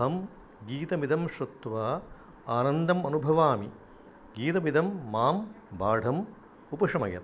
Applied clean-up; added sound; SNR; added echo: none; none; none; none.